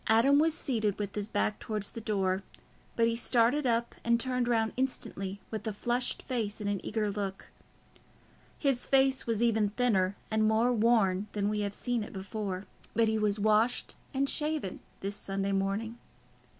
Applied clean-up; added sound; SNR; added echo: none; none; none; none.